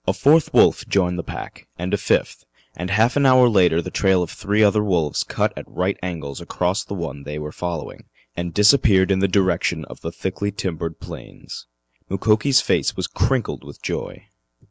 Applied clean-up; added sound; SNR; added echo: none; none; none; none.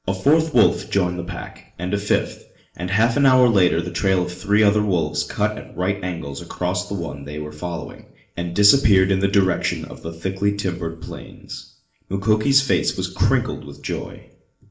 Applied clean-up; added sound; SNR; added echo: none; none; none; reverberation time 0.5 s.